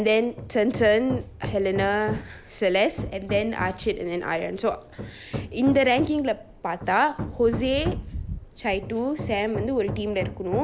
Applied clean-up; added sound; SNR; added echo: none; Hammer; 10 dB; none.